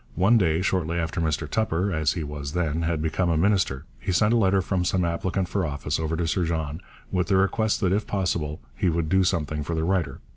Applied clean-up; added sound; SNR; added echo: none; none; none; none.